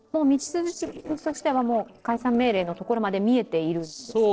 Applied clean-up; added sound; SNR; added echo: neural separator model SepFormer DNS4.